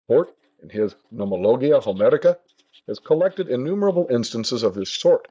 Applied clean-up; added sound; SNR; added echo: neural mask model DeepFilterNet 3.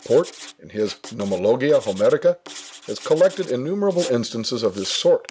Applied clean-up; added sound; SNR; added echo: none; Writing; 16 dB; none.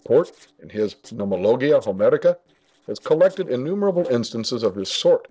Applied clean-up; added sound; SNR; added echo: neural separator model SepFormer DNS4.